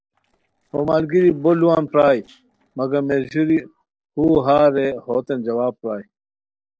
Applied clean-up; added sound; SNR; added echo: neural separator model SepFormer DNS4.